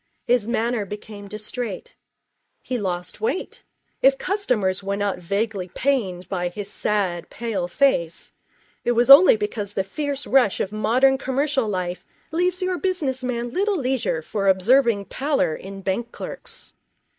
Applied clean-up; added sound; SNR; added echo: neural mask model Resemble Enhance denoiser.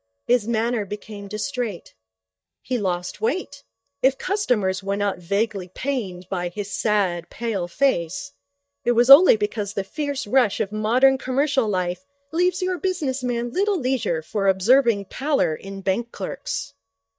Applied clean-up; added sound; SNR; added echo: neural mask model DeepFilterNet 3.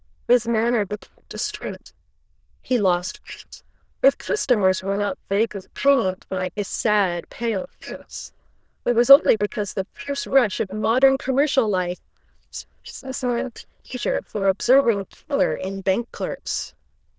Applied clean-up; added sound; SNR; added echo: neural diffusion model UNIVERSE++.